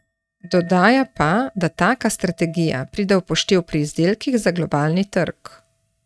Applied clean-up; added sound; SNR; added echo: neural mask model RNNoise.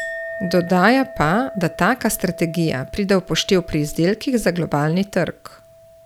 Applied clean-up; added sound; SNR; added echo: none; Chink, clink; 16 dB; none.